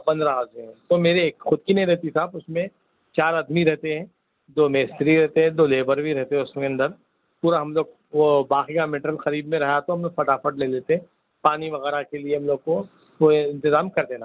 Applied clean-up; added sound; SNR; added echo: none; none; none; none.